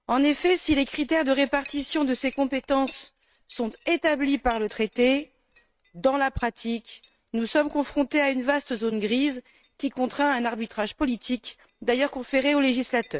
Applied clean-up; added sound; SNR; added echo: neural mask model RNNoise.